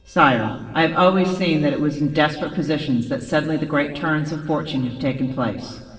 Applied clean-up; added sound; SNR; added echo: neural separator model SepFormer DNS4.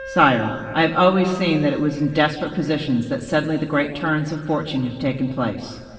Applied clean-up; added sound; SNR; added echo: none; Wind instrument, woodwind instrument; 19 dB; reverberation time 2.0 s.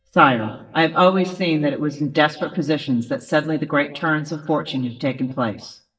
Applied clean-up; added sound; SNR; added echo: neural mask model DeepFilterNet 3.